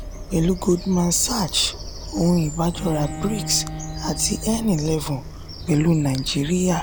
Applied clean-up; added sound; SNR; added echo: none; Bowed string instrument + Bird vocalization, bird call, bird song; 10 dB; none.